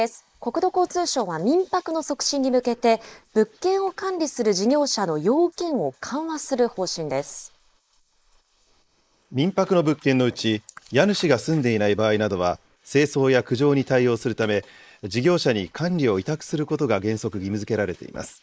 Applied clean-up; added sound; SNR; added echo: neural mask model Resemble Enhance denoiser.